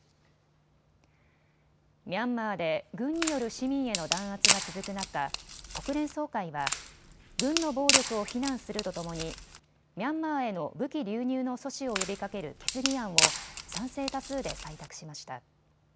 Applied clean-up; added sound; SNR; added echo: none; Wood; -2 dB; none.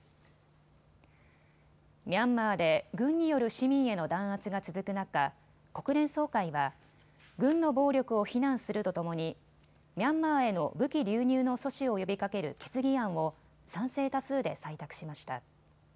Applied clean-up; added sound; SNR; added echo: none; none; none; none.